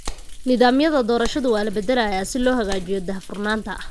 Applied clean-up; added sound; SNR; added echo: none; Thunder + Clapping; 10 dB; none.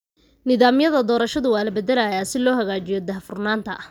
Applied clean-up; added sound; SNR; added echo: none; none; none; none.